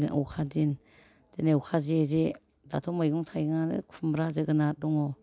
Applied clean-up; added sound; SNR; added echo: none; none; none; none.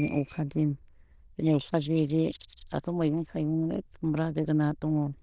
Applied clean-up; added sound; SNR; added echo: neural diffusion model UNIVERSE++.